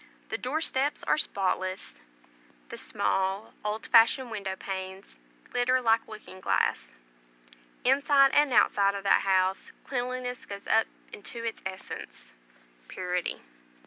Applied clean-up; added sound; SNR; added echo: none; none; none; none.